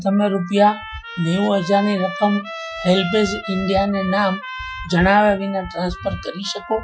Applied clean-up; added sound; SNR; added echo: classical method Wiener filter.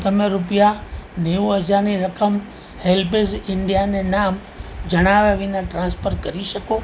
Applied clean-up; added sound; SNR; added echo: none; none; none; none.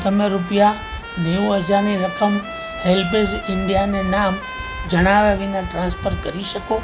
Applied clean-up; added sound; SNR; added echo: none; Trumpet; 12 dB; none.